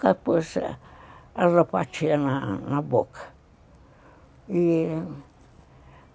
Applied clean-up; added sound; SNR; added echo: none; none; none; none.